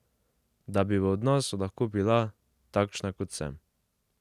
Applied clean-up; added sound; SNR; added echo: none; none; none; none.